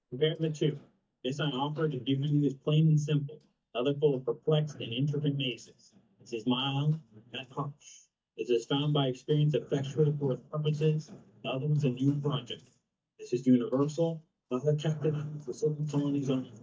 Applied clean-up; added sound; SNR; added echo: neural mask model DeepFilterNet 3.